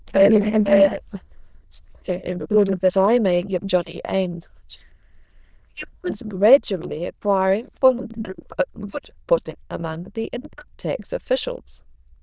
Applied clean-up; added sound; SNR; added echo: neural diffusion model UNIVERSE++.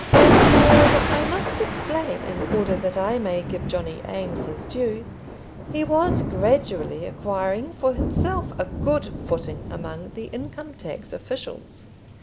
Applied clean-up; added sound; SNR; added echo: none; Thunder; -2 dB; none.